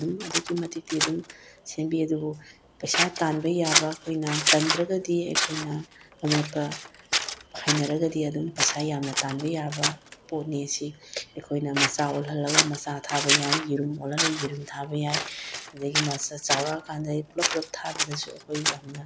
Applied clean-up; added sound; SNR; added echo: none; Scissors; 1 dB; none.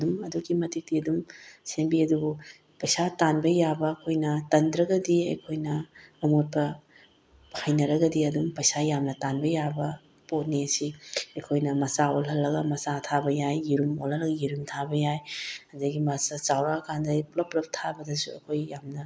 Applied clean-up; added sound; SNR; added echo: none; none; none; none.